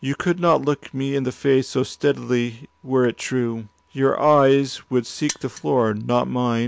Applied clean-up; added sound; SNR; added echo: none; Mechanisms; 14 dB; none.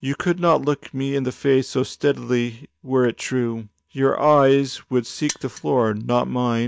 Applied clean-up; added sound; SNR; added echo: neural mask model DeepFilterNet 3.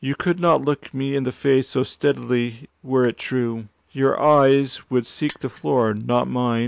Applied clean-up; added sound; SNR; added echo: neural mask model Resemble Enhance denoiser.